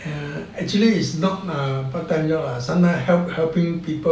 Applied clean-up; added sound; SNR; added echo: none; none; none; none.